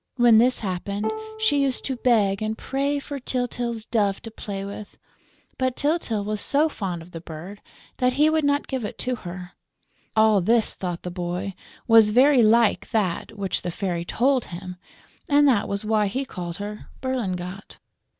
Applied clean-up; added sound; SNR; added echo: none; Plucked string instrument; 12 dB; none.